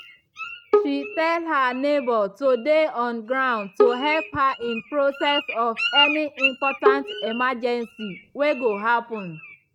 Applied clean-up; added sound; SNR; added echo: neural mask model RNNoise.